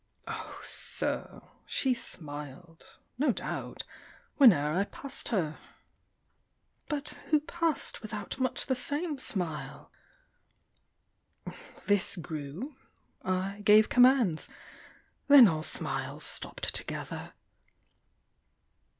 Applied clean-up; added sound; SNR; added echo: none; none; none; none.